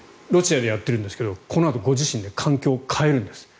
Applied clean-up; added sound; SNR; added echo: none; none; none; none.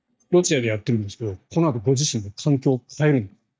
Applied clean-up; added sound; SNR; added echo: neural mask model DeepFilterNet 3.